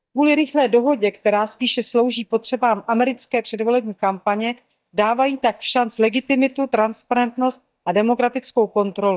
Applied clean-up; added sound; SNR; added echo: neural mask model DeepFilterNet 3.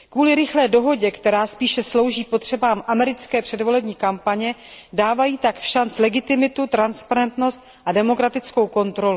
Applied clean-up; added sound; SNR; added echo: none; none; none; none.